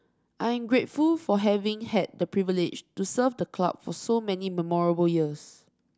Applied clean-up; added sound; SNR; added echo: none; none; none; none.